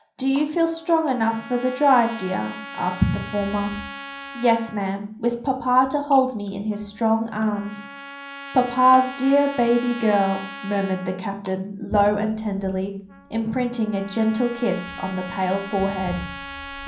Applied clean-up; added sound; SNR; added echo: none; Trumpet; 16 dB; reverberation time 0.6 s.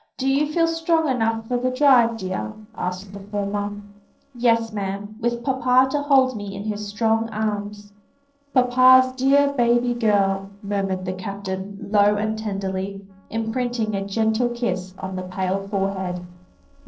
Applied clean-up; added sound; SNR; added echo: neural separator model SepFormer DNS4.